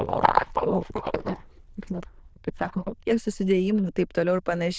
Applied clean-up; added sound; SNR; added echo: neural diffusion model UNIVERSE++.